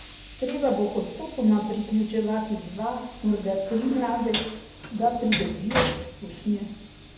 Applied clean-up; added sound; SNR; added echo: none; Train; 7 dB; reverberation time 0.8 s.